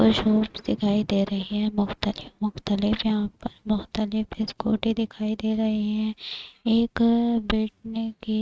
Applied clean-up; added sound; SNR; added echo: neural mask model RNNoise.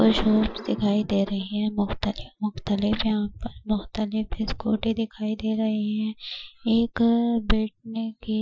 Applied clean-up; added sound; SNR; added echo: classical method Wiener filter.